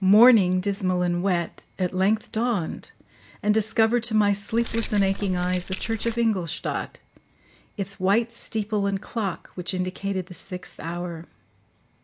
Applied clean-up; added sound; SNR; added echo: none; Keys jangling; 9 dB; none.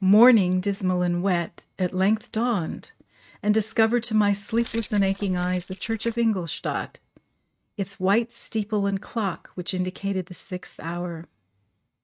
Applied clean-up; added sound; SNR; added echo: neural mask model RNNoise.